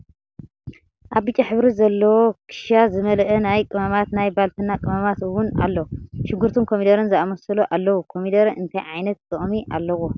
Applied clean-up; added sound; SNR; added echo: none; none; none; none.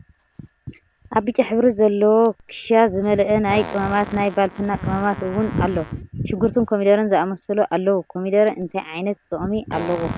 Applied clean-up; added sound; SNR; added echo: none; Fart; 19 dB; none.